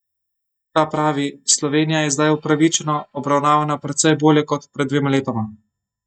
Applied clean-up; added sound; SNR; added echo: neural mask model DeepFilterNet 3.